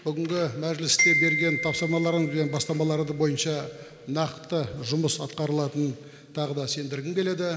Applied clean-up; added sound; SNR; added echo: none; Glockenspiel; 3 dB; none.